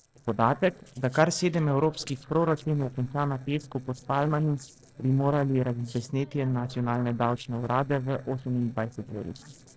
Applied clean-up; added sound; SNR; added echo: neural separator model SepFormer DNS4.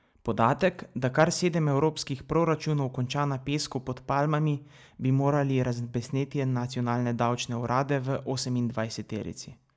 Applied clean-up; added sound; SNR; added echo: none; none; none; none.